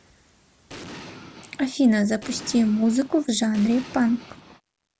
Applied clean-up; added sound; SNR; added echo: none; Explosion; 17 dB; none.